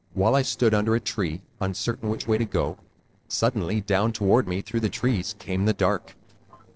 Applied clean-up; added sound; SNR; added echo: neural separator model SepFormer DNS4.